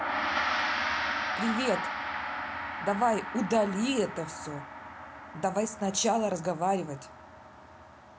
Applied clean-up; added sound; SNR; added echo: none; Gong; 3 dB; none.